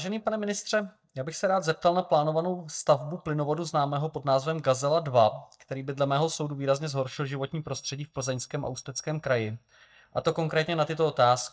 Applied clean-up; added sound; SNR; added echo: neural mask model DeepFilterNet 3.